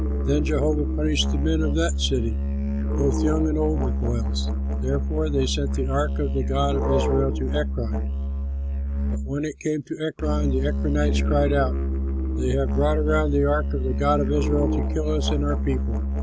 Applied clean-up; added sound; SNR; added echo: none; Musical instrument; -2 dB; none.